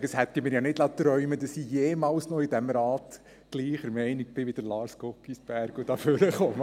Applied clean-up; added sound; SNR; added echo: none; none; none; none.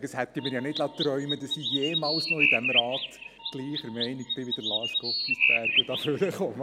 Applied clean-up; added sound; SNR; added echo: none; Chirp, tweet; -3 dB; none.